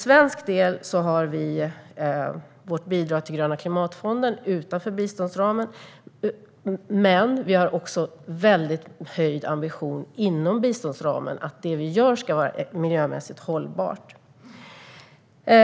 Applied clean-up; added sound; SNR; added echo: none; none; none; none.